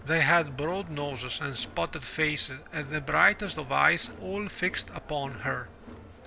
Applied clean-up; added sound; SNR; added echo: none; Crowd; 18 dB; none.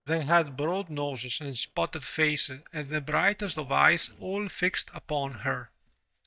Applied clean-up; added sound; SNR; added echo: neural mask model DeepFilterNet 3.